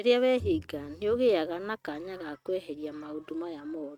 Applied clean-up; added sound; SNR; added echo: neural mask model RNNoise.